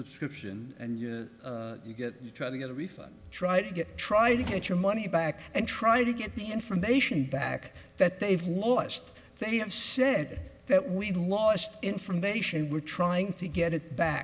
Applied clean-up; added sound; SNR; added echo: none; Drawer open or close; 16 dB; none.